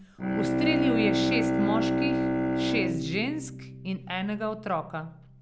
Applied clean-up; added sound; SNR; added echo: none; Bowed string instrument; -3 dB; none.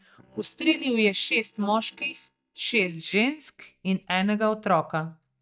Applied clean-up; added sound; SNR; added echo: neural mask model DeepFilterNet 3.